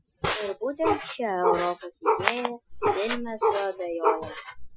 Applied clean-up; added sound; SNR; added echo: classical method Wiener filter.